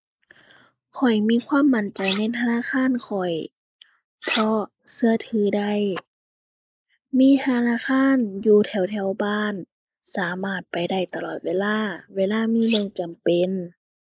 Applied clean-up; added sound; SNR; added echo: neural mask model Resemble Enhance denoiser.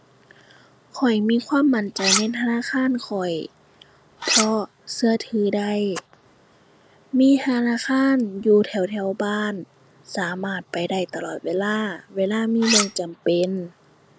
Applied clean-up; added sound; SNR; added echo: none; Cutlery, silverware; 0 dB; none.